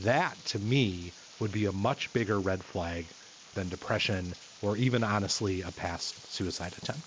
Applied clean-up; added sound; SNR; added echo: neural mask model Resemble Enhance denoiser.